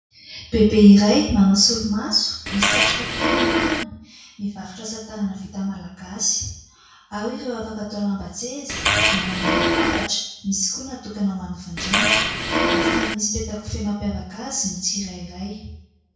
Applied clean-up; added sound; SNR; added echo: none; Fart; -3 dB; reverberation time 0.6 s.